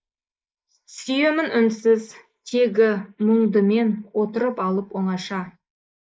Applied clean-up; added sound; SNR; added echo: neural mask model Resemble Enhance denoiser.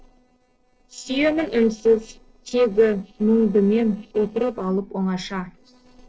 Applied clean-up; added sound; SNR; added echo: neural separator model SepFormer DNS4.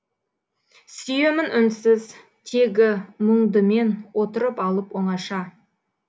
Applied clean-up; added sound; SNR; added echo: none; none; none; none.